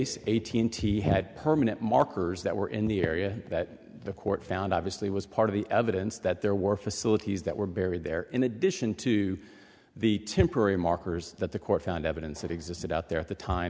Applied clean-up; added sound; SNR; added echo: none; none; none; none.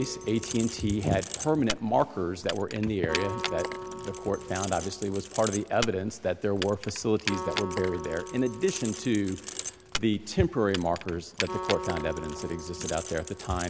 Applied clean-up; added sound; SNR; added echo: none; Keys jangling + Acoustic guitar; 8 dB; none.